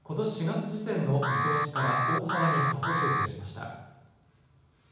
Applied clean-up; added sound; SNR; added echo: none; Alarm; -1 dB; reverberation time 1.0 s.